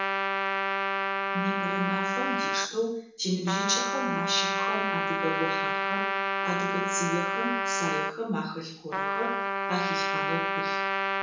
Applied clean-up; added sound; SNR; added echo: none; Trumpet; -4 dB; reverberation time 0.7 s.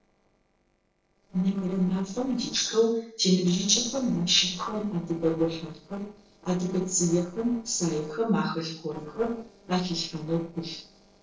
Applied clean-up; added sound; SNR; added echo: neural separator model SepFormer DNS4.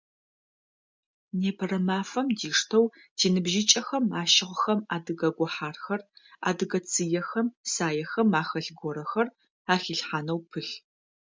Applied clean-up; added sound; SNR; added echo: none; none; none; none.